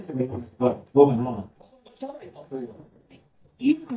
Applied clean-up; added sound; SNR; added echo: neural mask model DeepFilterNet 3.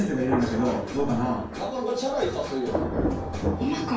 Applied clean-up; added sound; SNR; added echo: none; Thunder; 4 dB; reverberation time 0.3 s.